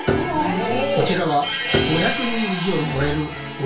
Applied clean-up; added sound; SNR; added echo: none; Piano; 7 dB; reverberation time 0.2 s.